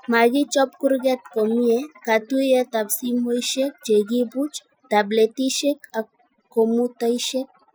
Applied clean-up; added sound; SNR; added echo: classical method Wiener filter.